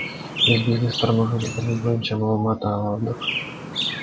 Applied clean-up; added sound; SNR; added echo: none; Chirp, tweet; 6 dB; none.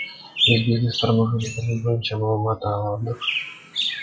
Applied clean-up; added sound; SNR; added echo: classical method log-MMSE.